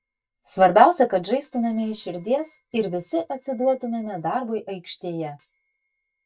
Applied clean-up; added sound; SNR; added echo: neural mask model DeepFilterNet 3.